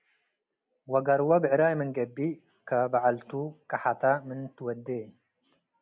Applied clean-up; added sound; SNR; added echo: none; none; none; none.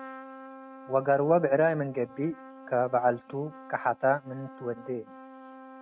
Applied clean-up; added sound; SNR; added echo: neural mask model RNNoise.